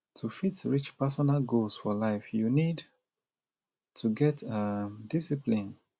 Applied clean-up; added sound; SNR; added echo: none; none; none; none.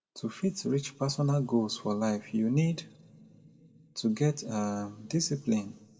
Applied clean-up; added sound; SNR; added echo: none; none; none; reverberation time 1.8 s.